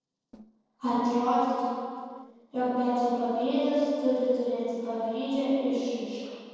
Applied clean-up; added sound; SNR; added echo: neural separator model SepFormer DNS4.